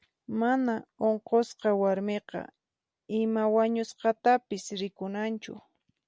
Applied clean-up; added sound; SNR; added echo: none; none; none; none.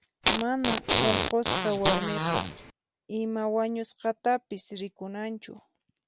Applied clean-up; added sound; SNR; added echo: none; Fart; -3 dB; none.